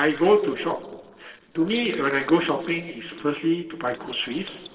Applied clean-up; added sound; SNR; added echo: neural separator model SepFormer DNS4.